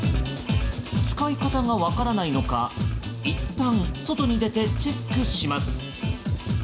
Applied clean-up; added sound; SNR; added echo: none; none; none; reverberation time 0.9 s.